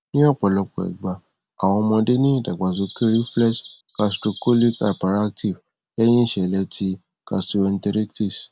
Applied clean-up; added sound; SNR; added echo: none; Bird vocalization, bird call, bird song; 18 dB; none.